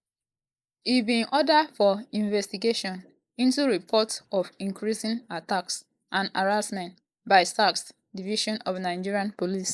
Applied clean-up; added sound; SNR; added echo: neural mask model Resemble Enhance denoiser.